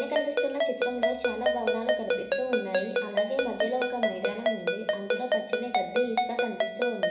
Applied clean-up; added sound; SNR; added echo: none; Ringtone; -4 dB; reverberation time 1.0 s.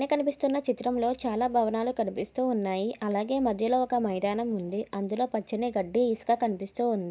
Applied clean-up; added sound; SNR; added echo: none; none; none; none.